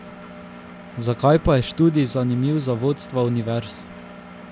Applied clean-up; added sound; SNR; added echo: none; Engine; 17 dB; none.